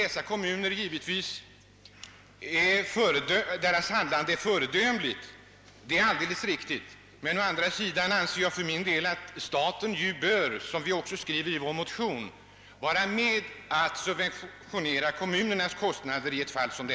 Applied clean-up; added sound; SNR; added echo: none; none; none; none.